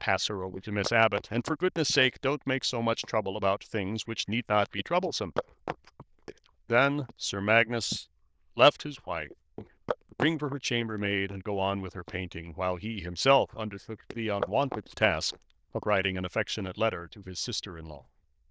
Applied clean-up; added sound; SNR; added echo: neural diffusion model UNIVERSE++.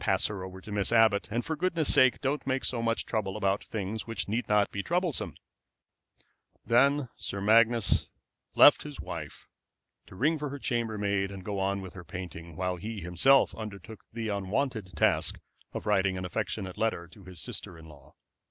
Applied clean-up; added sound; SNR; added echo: none; none; none; none.